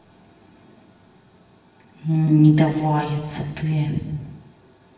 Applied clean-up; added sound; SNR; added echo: none; none; none; reverberation time 1.2 s.